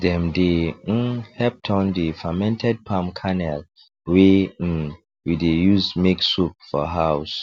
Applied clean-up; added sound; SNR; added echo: none; none; none; none.